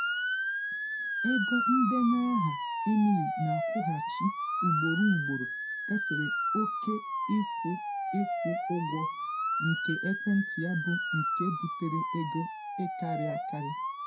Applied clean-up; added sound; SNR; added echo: classical method WPE with log-MMSE.